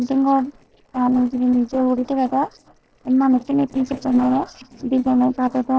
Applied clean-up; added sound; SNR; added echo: neural separator model SepFormer DNS4.